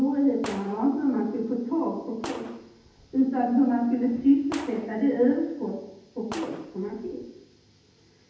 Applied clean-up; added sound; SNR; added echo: none; Gunshot, gunfire; 19 dB; reverberation time 0.9 s.